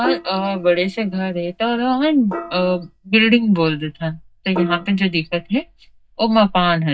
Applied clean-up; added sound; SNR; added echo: neural mask model DeepFilterNet 3.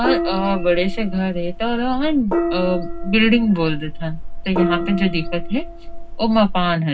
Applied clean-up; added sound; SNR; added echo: none; Gong; 3 dB; reverberation time 0.4 s.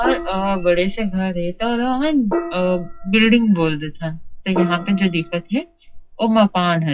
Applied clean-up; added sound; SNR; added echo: classical method WPE with log-MMSE.